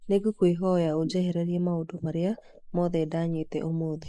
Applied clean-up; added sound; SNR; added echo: neural mask model Resemble Enhance denoiser.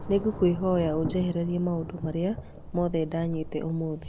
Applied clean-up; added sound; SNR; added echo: none; Thunder / Rain; 11 dB; none.